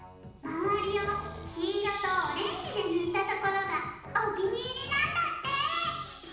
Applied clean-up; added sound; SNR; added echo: none; Breathing; 13 dB; reverberation time 0.9 s.